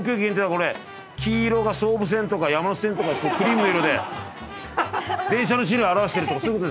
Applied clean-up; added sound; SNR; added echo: none; Piano; 17 dB; none.